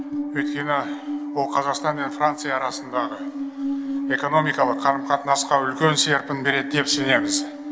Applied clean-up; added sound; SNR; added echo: none; Musical instrument; 6 dB; none.